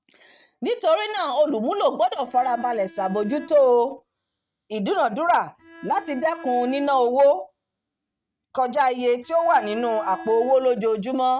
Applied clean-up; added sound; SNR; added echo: neural mask model RNNoise.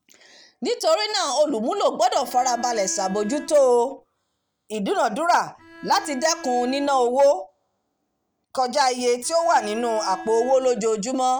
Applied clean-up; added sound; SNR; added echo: none; Bowed string instrument; 18 dB; none.